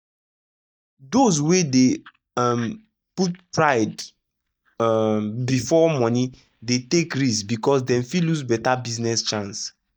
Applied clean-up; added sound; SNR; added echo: neural mask model DeepFilterNet 3.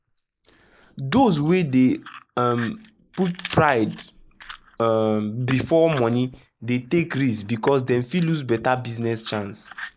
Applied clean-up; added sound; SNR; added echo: neural mask model Resemble Enhance denoiser.